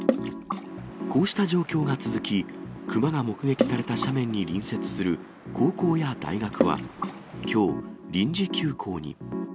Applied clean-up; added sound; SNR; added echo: none; Water / Splash, splatter; 8 dB; none.